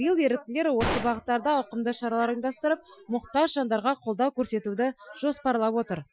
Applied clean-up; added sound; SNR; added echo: classical method Wiener filter.